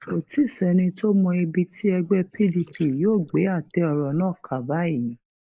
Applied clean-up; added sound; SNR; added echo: neural mask model Resemble Enhance denoiser.